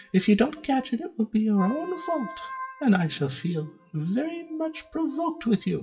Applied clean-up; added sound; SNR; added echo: classical method WPE with log-MMSE.